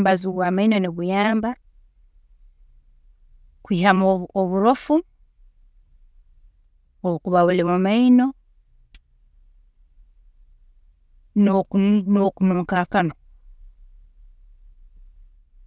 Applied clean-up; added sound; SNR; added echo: none; none; none; none.